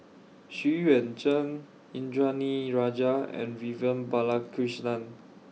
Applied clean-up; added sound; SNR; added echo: none; none; none; none.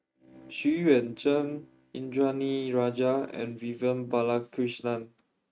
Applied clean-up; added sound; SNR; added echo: neural mask model RNNoise.